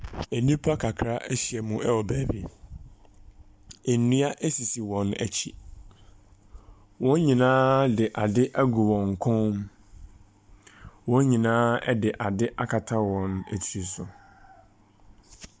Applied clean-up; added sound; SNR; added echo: none; none; none; none.